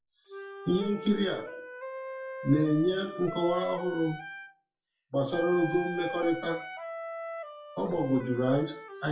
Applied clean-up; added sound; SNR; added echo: classical method WPE with log-MMSE.